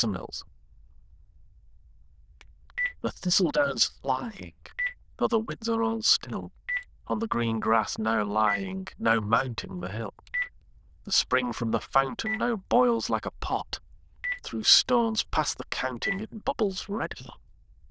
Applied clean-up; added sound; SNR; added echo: neural diffusion model UNIVERSE++.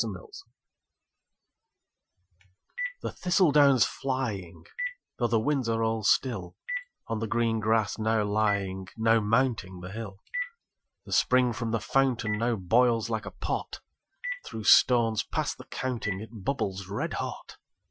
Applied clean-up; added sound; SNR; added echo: classical method Wiener filter.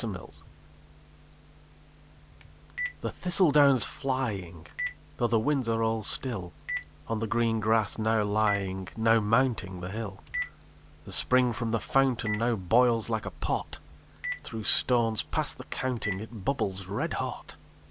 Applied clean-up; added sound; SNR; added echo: none; Telephone; 14 dB; none.